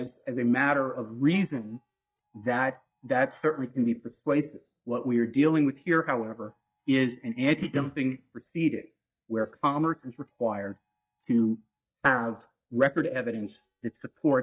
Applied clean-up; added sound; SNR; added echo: neural mask model DeepFilterNet 3.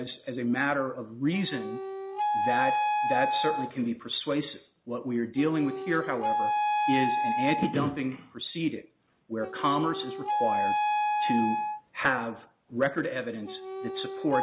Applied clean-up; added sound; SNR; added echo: none; Wind instrument, woodwind instrument; 1 dB; none.